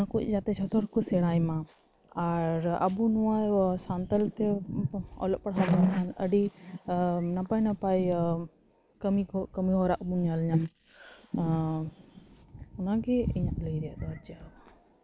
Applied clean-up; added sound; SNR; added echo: neural mask model Resemble Enhance denoiser.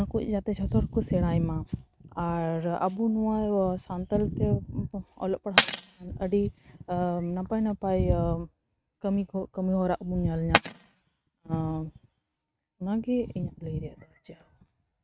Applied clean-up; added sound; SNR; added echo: neural mask model RNNoise.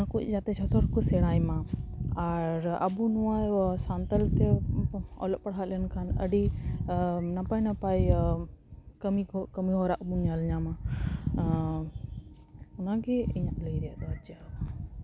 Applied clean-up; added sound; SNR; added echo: none; none; none; none.